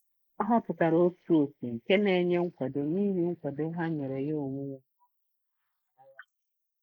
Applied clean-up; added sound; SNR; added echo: neural mask model Resemble Enhance denoiser.